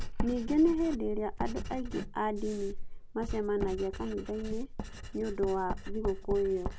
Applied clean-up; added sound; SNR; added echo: none; Writing; 4 dB; none.